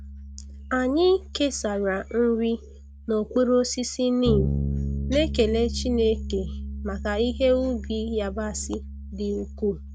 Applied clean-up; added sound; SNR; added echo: none; Bass guitar; 7 dB; none.